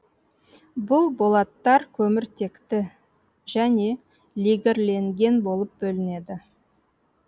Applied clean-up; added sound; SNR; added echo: none; none; none; none.